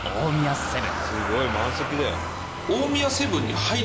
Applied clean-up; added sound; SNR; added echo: none; Engine starting / Motor vehicle (road); 4 dB; none.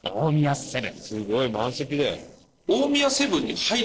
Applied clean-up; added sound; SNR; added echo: neural separator model SepFormer DNS4.